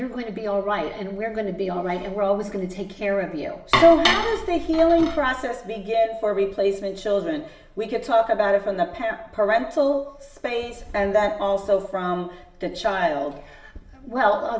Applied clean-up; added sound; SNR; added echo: none; Dishes, pots, and pans; 2 dB; reverberation time 0.8 s.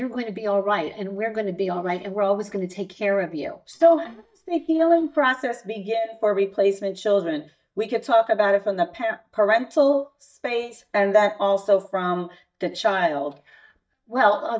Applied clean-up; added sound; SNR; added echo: neural mask model DeepFilterNet 3.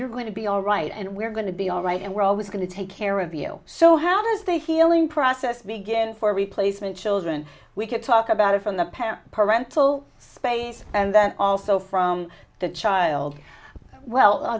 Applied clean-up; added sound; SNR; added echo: none; none; none; none.